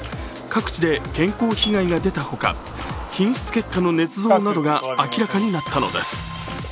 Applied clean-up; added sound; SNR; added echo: none; Marimba, xylophone; 12 dB; none.